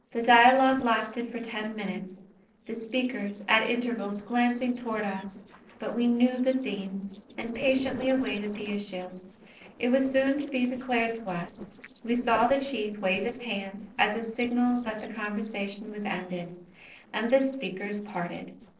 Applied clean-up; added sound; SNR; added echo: neural separator model SepFormer DNS4.